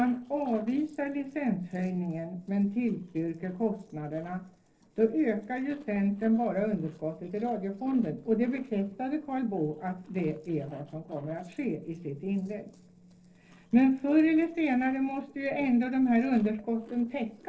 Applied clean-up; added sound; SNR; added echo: neural separator model SepFormer DNS4.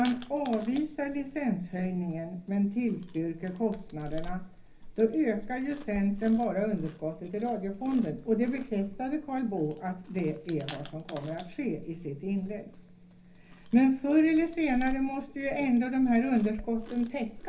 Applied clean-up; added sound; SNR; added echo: none; Chewing, mastication; 13 dB; reverberation time 0.3 s.